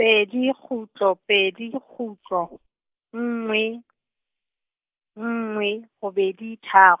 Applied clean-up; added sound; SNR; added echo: neural mask model Resemble Enhance denoiser.